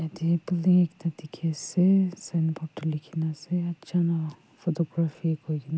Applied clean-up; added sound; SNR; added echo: none; none; none; none.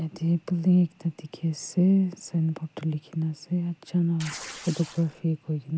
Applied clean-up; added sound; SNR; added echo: none; Tearing; 14 dB; none.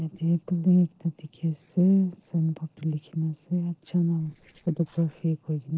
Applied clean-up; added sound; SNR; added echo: neural separator model SepFormer DNS4.